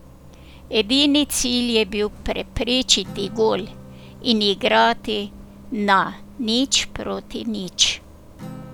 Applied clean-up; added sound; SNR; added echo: none; Acoustic guitar + Bus; 19 dB; none.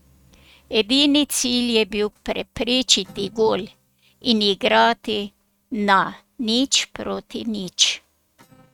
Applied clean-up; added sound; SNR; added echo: neural mask model RNNoise.